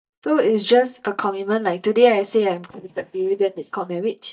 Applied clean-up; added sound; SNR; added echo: neural mask model DeepFilterNet 3.